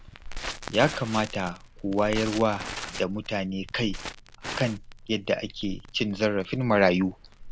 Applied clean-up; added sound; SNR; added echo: none; Crackle; 11 dB; none.